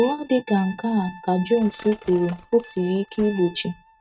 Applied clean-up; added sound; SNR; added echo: neural mask model RNNoise.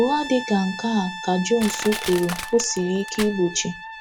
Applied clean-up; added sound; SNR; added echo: none; Crushing + Brass instrument; 10 dB; none.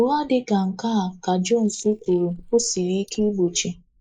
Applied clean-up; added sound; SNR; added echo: neural mask model Resemble Enhance denoiser.